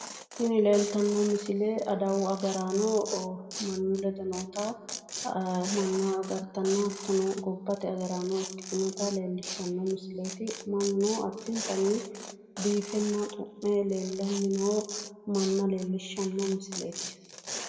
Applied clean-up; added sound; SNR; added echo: none; Tearing; 12 dB; reverberation time 1.2 s.